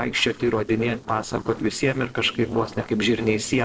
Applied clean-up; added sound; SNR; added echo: neural separator model SepFormer DNS4.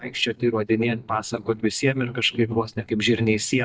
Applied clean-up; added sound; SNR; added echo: neural mask model DeepFilterNet 3.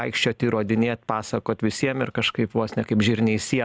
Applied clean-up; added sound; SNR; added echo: none; none; none; none.